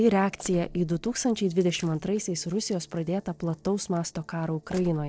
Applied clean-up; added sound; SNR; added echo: neural separator model SepFormer DNS4.